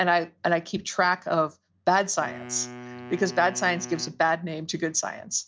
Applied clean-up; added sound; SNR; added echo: none; Wind instrument, woodwind instrument; 16 dB; none.